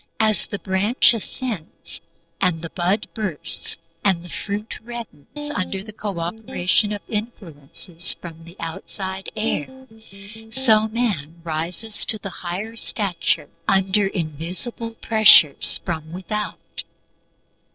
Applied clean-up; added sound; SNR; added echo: neural separator model SepFormer DNS4.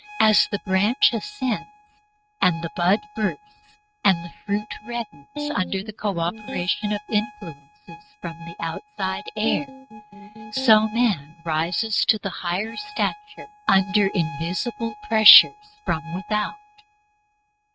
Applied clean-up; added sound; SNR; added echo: neural mask model RNNoise.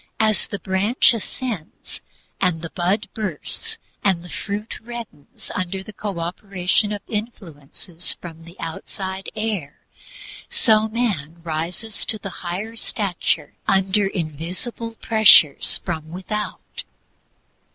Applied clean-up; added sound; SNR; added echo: none; none; none; none.